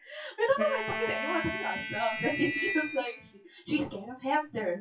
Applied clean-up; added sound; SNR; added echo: classical method WPE with log-MMSE.